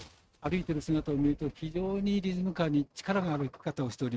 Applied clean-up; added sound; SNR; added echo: neural mask model RNNoise.